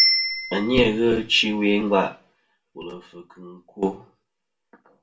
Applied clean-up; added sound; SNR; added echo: none; Bicycle bell; 5 dB; reverberation time 0.2 s.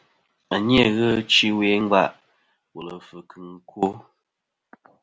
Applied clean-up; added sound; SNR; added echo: none; none; none; none.